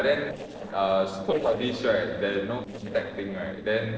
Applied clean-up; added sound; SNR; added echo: neural separator model SepFormer DNS4.